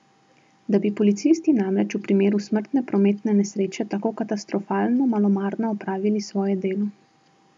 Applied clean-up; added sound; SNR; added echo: none; none; none; none.